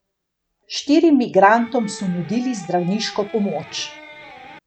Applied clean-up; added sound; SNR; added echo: none; Electric guitar; 19 dB; none.